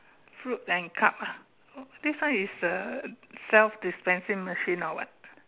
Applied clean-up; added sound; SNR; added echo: none; none; none; none.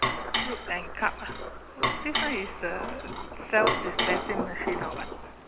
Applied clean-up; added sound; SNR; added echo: none; Dishes, pots, and pans + Thunder; -2 dB; none.